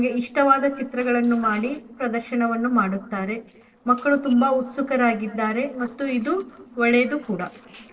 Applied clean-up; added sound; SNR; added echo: neural separator model SepFormer DNS4.